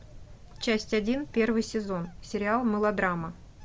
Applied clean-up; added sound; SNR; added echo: none; Bird; 16 dB; none.